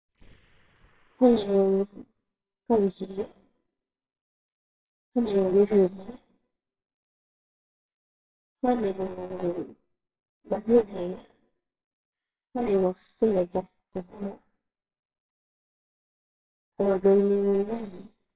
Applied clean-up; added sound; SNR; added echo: neural separator model SepFormer WHAMR!.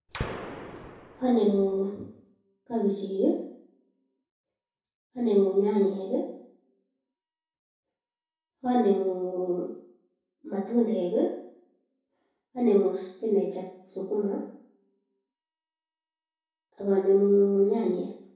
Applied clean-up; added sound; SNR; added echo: none; Gunshot, gunfire; 11 dB; reverberation time 0.6 s.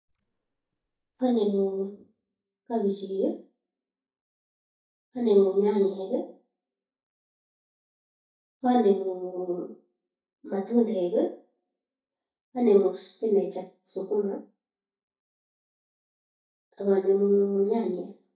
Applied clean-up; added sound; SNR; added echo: neural mask model DeepFilterNet 3.